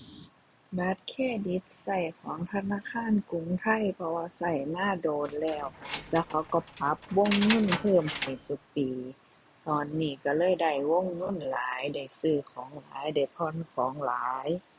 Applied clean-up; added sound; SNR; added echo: none; Keys jangling; 8 dB; none.